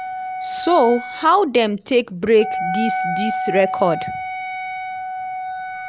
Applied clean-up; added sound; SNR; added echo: none; Wind instrument, woodwind instrument; 6 dB; none.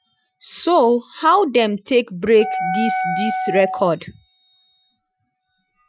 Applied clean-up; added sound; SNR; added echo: classical method Wiener filter.